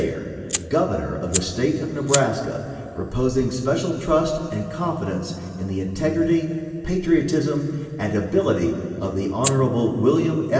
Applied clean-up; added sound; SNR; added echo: none; Fire; 13 dB; reverberation time 2.5 s.